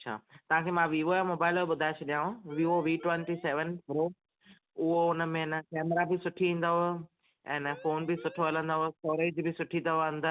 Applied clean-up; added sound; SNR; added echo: none; Siren; 19 dB; none.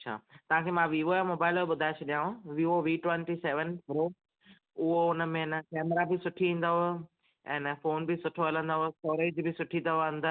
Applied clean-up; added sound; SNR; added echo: none; none; none; none.